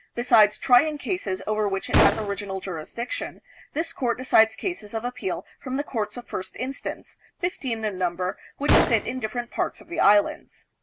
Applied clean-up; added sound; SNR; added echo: none; Gunshot, gunfire; 2 dB; none.